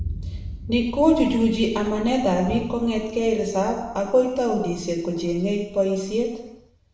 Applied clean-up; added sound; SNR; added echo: none; Boom; 15 dB; reverberation time 0.8 s.